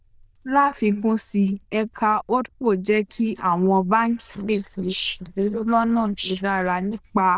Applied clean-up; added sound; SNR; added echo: neural diffusion model UNIVERSE++.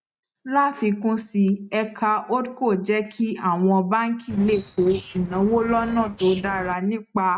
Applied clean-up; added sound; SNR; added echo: neural mask model RNNoise.